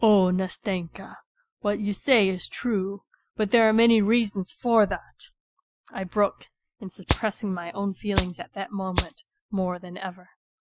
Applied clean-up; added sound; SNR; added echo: classical method Wiener filter.